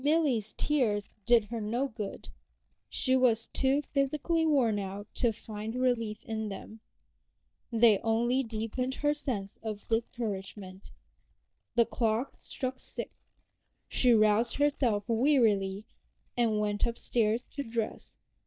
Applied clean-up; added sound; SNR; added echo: neural mask model DeepFilterNet 3.